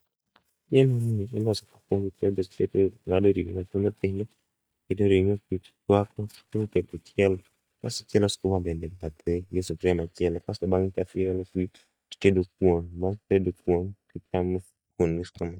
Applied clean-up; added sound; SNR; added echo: neural mask model DeepFilterNet 3.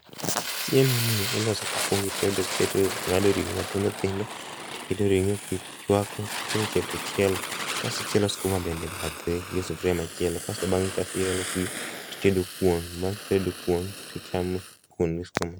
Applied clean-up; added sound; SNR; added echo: none; Fire; 7 dB; none.